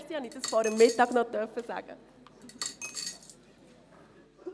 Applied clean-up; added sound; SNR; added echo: none; Coin (dropping); 9 dB; none.